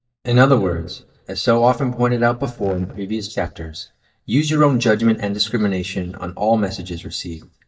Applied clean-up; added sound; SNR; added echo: neural mask model DeepFilterNet 3.